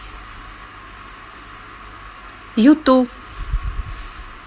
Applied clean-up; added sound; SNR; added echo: none; none; none; none.